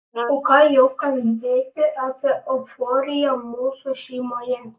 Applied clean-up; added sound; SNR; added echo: neural mask model Resemble Enhance denoiser.